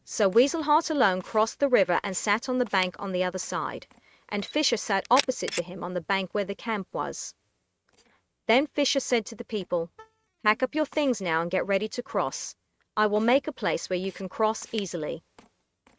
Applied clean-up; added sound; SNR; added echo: neural mask model RNNoise.